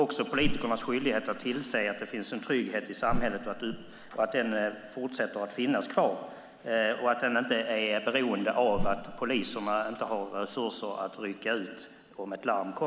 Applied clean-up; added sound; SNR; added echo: none; Whoosh, swoosh, swish; 6 dB; none.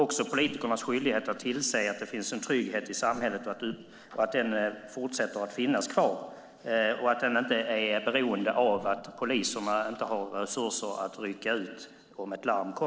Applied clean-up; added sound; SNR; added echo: neural separator model SepFormer DNS4.